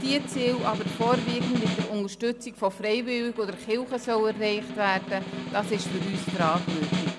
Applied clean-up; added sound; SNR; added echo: none; Snare drum; 5 dB; none.